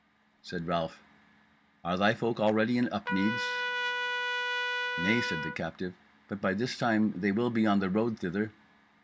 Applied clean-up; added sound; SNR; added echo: none; Trumpet; 7 dB; none.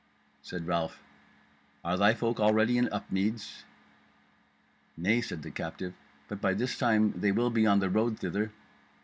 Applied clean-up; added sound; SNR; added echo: none; none; none; none.